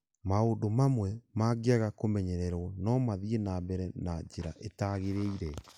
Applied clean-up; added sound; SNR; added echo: none; none; none; none.